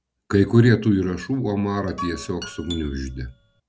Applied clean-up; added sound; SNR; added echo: none; Guitar; 16 dB; none.